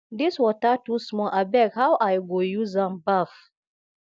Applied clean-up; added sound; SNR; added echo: none; none; none; none.